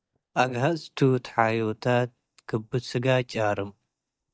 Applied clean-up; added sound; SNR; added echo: neural mask model DeepFilterNet 3.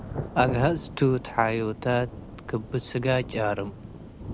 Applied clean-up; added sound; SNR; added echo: none; Thunder / Rain; 11 dB; none.